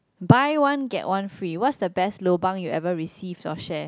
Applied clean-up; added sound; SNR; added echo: none; none; none; none.